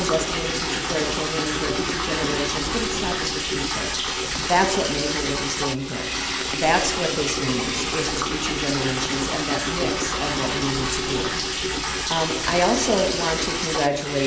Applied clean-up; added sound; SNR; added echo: none; Liquid; -1 dB; none.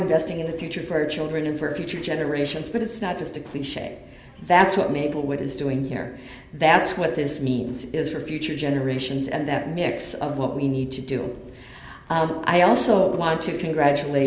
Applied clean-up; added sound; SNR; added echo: none; none; none; none.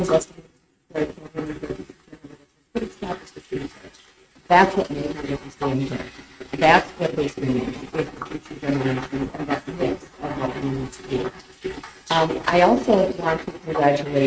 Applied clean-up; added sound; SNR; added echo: neural mask model RNNoise.